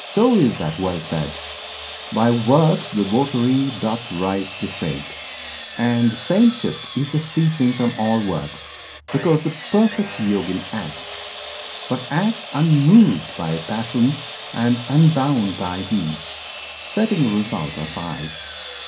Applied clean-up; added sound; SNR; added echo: none; Sawing; 12 dB; reverberation time 0.3 s.